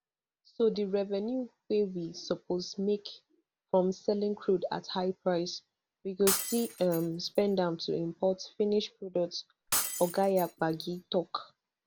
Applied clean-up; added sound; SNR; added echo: none; Shatter; 6 dB; none.